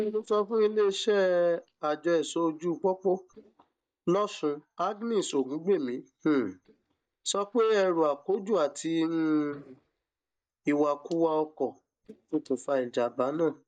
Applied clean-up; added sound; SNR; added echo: neural mask model DeepFilterNet 3.